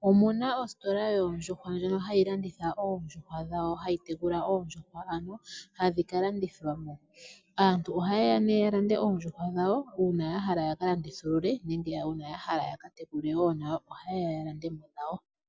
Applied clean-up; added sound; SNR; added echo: none; none; none; none.